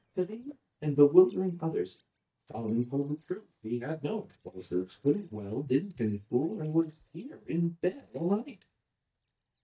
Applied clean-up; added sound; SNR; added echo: neural mask model DeepFilterNet 3.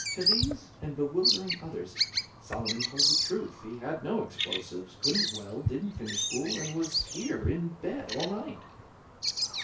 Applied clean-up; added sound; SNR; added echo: none; Bird vocalization, bird call, bird song; -2 dB; reverberation time 0.3 s.